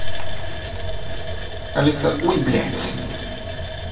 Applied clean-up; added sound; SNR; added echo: none; Water tap, faucet; 12 dB; reverberation time 2.8 s.